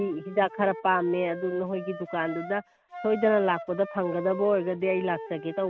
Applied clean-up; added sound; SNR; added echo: none; Wind instrument, woodwind instrument; 13 dB; none.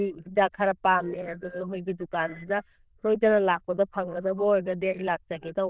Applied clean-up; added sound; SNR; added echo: neural diffusion model UNIVERSE++.